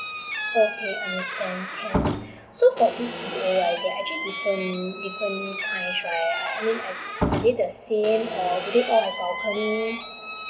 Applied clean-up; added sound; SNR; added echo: none; Squeak / Slam; 5 dB; none.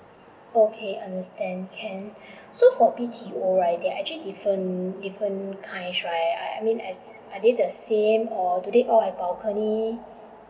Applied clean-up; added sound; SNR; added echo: none; none; none; none.